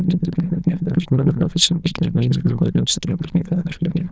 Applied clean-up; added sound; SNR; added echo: neural diffusion model UNIVERSE++.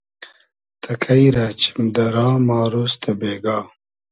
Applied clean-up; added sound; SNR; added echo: none; none; none; none.